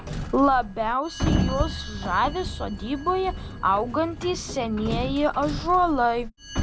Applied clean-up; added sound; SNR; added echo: none; Sliding door; 5 dB; none.